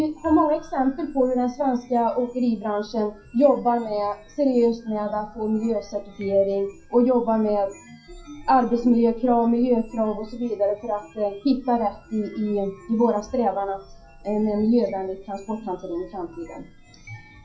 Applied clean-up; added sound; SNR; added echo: classical method WPE with log-MMSE.